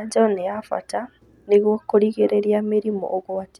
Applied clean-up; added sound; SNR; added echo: none; none; none; none.